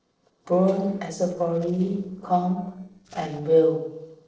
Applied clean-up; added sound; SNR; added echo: neural separator model SepFormer DNS4.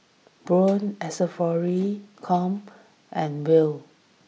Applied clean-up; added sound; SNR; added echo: none; none; none; none.